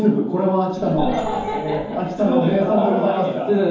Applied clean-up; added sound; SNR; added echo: none; Car; 15 dB; reverberation time 0.9 s.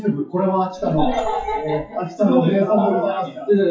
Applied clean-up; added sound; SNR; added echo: classical method WPE with log-MMSE.